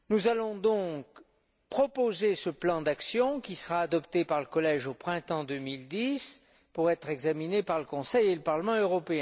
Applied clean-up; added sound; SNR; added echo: none; none; none; none.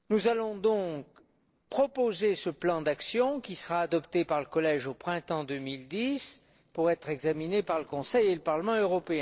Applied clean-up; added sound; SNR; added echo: neural separator model SepFormer DNS4.